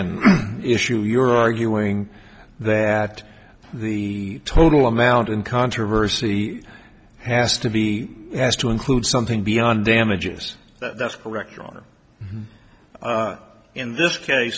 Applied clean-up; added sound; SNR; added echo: none; none; none; none.